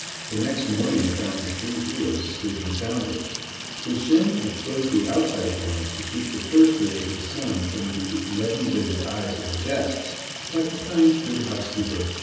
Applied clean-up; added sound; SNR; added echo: none; Sink (filling or washing) / Water tap, faucet; 9 dB; reverberation time 1.1 s.